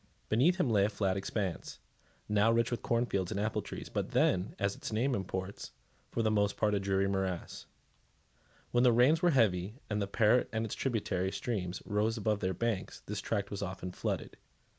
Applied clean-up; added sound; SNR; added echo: none; none; none; none.